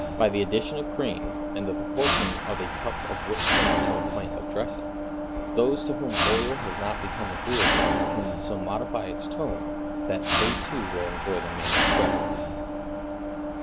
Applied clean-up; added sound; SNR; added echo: none; Mechanisms; -4 dB; none.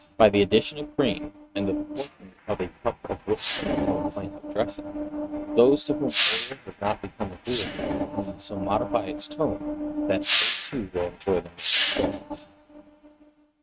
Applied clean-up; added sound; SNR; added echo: neural mask model RNNoise.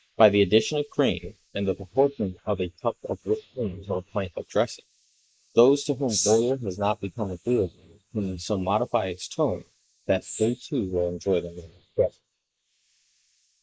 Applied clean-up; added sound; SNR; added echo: neural mask model Resemble Enhance denoiser.